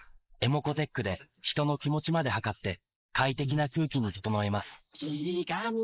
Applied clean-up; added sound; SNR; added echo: neural mask model Resemble Enhance denoiser.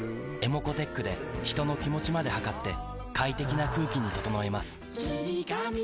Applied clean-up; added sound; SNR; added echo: none; none; none; none.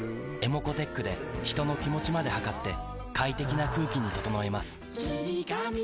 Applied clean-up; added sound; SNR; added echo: none; Cheering; 15 dB; none.